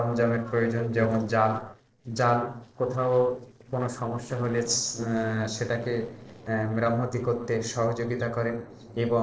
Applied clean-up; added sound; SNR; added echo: neural separator model SepFormer DNS4.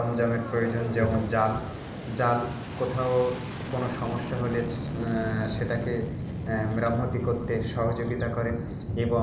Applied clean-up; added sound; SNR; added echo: none; Fixed-wing aircraft, airplane; 7 dB; reverberation time 0.9 s.